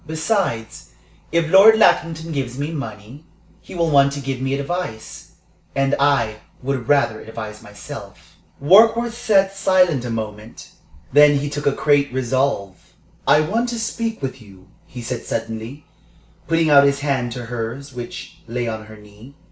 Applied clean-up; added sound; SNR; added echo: none; none; none; none.